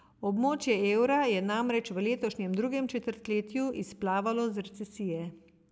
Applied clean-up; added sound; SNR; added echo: none; none; none; none.